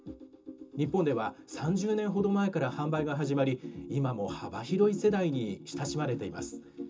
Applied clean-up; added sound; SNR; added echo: none; none; none; reverberation time 0.2 s.